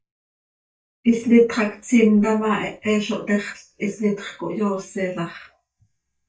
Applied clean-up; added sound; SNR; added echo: neural mask model DeepFilterNet 3.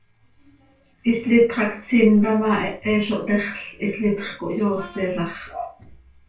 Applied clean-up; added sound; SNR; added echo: neural separator model SepFormer DNS4.